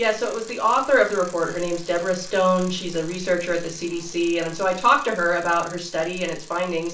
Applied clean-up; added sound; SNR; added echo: none; Bicycle; 20 dB; reverberation time 0.3 s.